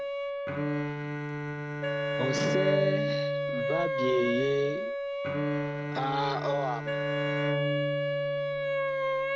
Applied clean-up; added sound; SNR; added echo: none; Wind instrument, woodwind instrument + Bowed string instrument; -4 dB; none.